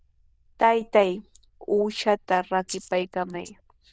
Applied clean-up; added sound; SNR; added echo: neural diffusion model UNIVERSE++.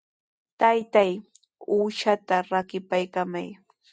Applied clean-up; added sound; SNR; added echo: none; none; none; none.